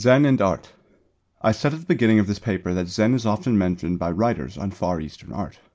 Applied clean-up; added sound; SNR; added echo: none; none; none; none.